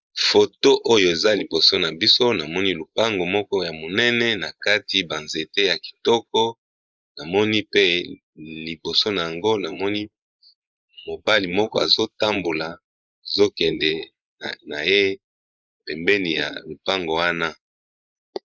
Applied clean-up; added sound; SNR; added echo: neural mask model Resemble Enhance denoiser.